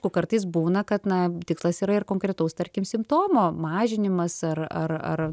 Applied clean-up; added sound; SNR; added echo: none; none; none; none.